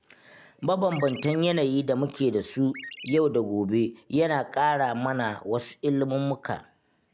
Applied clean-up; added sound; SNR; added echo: none; Chirp, tweet; 13 dB; none.